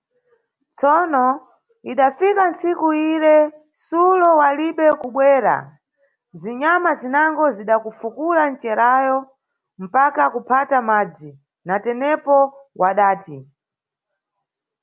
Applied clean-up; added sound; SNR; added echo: none; none; none; none.